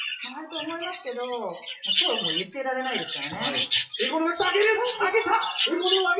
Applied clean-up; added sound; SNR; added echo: classical method WPE with log-MMSE.